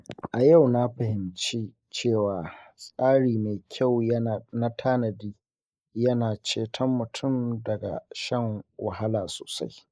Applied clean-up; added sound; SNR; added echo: neural mask model Resemble Enhance denoiser.